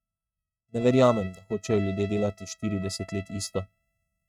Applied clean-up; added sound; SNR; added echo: neural mask model RNNoise.